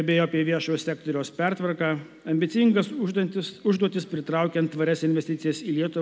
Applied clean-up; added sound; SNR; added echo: none; none; none; none.